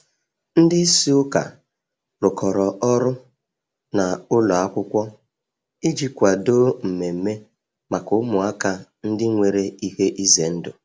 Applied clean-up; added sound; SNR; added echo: none; none; none; none.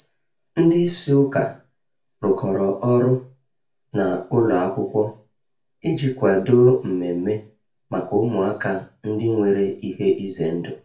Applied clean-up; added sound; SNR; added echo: none; none; none; reverberation time 0.3 s.